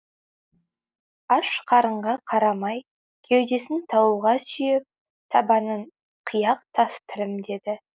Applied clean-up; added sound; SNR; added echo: neural mask model DeepFilterNet 3.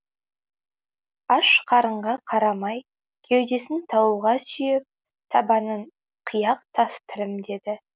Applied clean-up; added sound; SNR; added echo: none; none; none; none.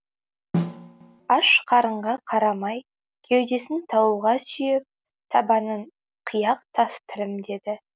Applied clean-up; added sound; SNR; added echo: none; Snare drum; 6 dB; none.